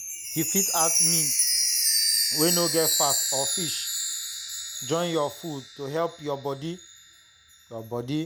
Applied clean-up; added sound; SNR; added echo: none; Chime; -4 dB; none.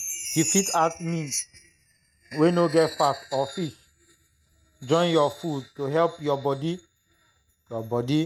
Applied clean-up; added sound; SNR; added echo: neural mask model RNNoise.